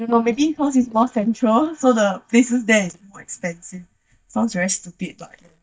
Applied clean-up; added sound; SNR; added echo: neural mask model DeepFilterNet 3.